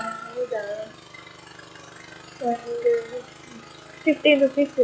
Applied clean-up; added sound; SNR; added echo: classical method log-MMSE.